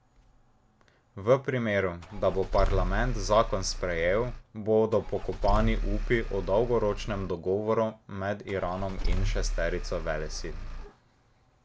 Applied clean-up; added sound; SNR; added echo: none; Engine starting / Car; 1 dB; none.